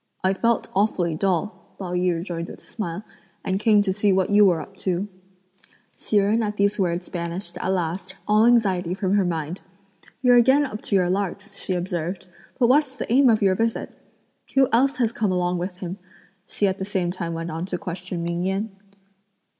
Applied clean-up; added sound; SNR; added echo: none; none; none; none.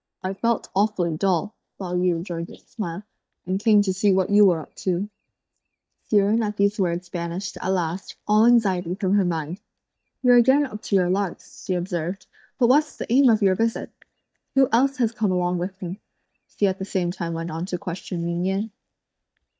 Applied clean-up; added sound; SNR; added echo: neural mask model DeepFilterNet 3.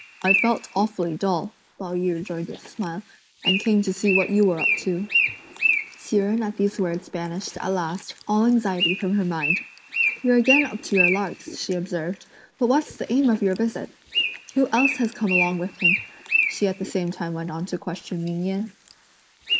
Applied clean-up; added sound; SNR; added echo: neural mask model Resemble Enhance denoiser.